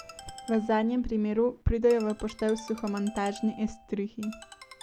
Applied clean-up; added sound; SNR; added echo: none; Ringtone; 19 dB; none.